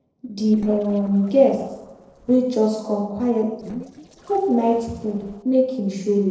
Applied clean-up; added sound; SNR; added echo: neural separator model SepFormer DNS4.